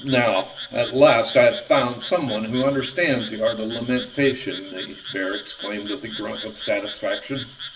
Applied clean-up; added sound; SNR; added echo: none; Frog; 14 dB; reverberation time 0.6 s.